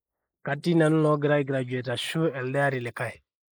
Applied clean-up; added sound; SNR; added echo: neural mask model Resemble Enhance denoiser.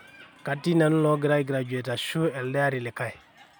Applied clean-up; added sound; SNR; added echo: none; none; none; none.